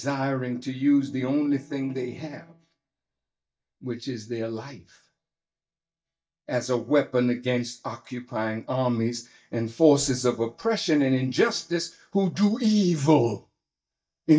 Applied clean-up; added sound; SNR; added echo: neural mask model DeepFilterNet 3.